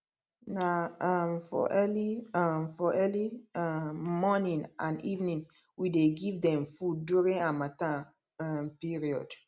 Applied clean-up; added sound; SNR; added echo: none; none; none; none.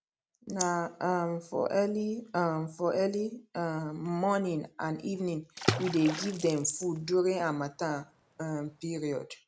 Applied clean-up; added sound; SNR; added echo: none; Water / Splash, splatter; 7 dB; none.